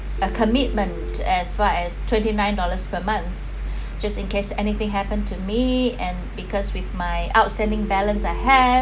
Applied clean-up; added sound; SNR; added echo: none; Telephone; 14 dB; none.